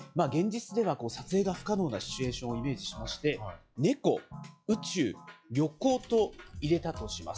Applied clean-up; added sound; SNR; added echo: classical method log-MMSE.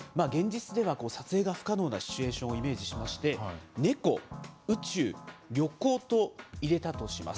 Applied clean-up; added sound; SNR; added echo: none; none; none; none.